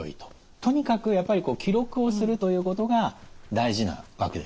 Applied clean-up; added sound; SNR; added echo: none; Livestock, farm animals, working animals; 20 dB; none.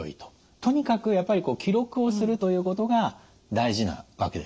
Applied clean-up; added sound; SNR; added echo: none; none; none; none.